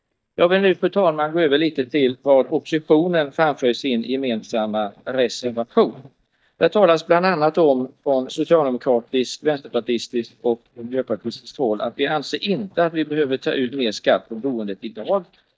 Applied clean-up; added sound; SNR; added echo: neural mask model DeepFilterNet 3.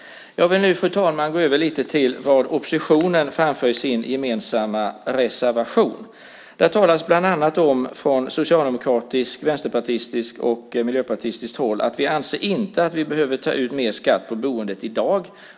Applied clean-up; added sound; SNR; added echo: none; none; none; none.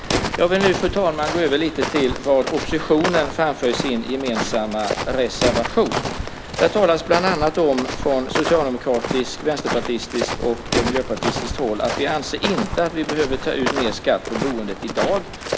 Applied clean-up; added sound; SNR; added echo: none; Walk, footsteps; 5 dB; none.